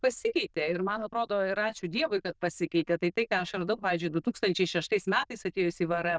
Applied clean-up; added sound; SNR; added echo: neural diffusion model UNIVERSE++.